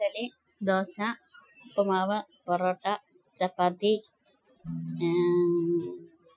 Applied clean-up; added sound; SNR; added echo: classical method Wiener filter.